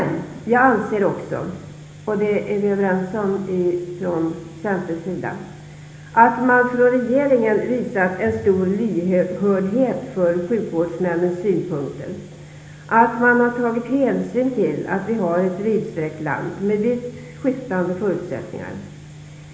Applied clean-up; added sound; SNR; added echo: none; none; none; reverberation time 1.1 s.